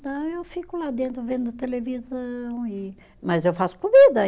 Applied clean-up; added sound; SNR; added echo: none; none; none; none.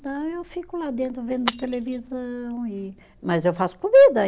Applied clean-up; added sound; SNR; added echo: none; Shatter; 16 dB; none.